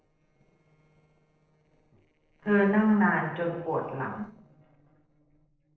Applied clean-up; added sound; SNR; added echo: neural separator model SepFormer DNS4.